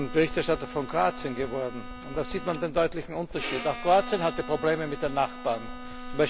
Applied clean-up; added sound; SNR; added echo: none; Writing + Bowed string instrument; 9 dB; none.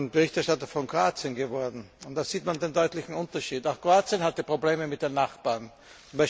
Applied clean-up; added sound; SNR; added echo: none; none; none; none.